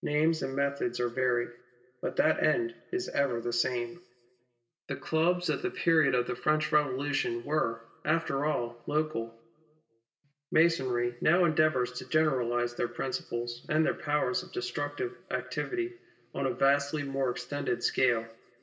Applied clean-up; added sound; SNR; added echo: none; none; none; reverberation time 1.1 s.